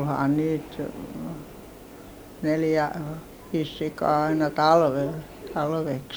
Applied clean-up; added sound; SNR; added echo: none; Subway, metro, underground; 16 dB; none.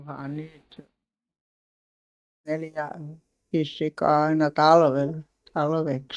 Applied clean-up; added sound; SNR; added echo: neural mask model DeepFilterNet 3.